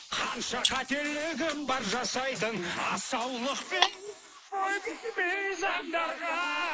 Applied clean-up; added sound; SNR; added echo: neural mask model Resemble Enhance denoiser.